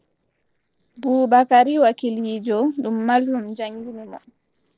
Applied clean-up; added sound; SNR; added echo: neural separator model SepFormer DNS4.